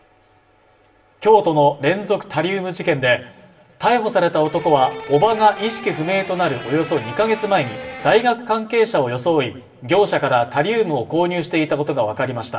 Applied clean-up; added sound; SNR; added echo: none; Electric guitar; 13 dB; reverberation time 0.8 s.